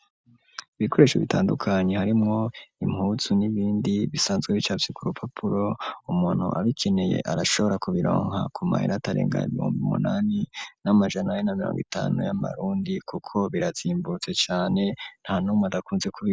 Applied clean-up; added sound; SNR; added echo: none; none; none; none.